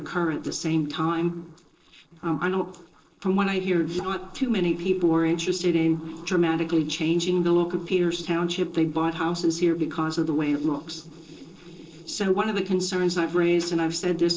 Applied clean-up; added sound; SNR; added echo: neural separator model SepFormer DNS4.